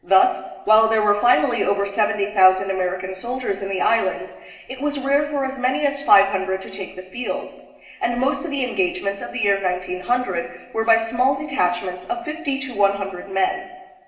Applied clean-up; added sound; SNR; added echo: none; none; none; reverberation time 1.2 s.